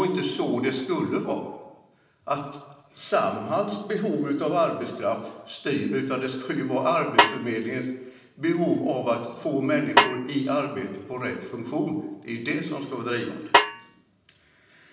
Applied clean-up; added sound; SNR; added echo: none; Snare drum; -3 dB; reverberation time 1.1 s.